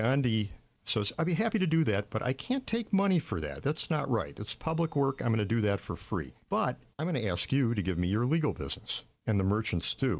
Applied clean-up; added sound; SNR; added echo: none; none; none; none.